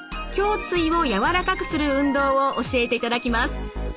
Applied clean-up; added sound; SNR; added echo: none; none; none; none.